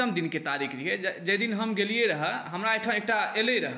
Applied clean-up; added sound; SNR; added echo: none; none; none; none.